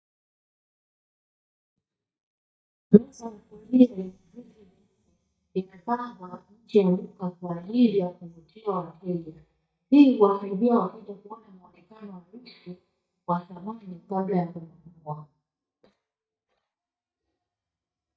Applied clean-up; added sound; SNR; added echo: neural mask model DeepFilterNet 3.